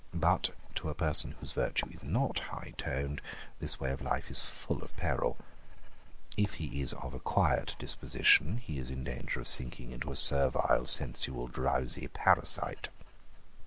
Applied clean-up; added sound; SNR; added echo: neural mask model Resemble Enhance denoiser.